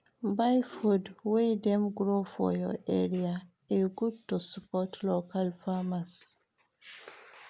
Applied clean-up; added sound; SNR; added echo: none; none; none; none.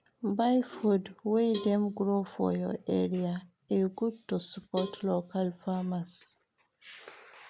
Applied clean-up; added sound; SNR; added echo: none; Cowbell; 17 dB; none.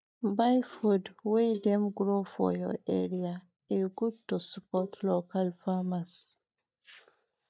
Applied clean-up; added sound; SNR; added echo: neural mask model DeepFilterNet 3.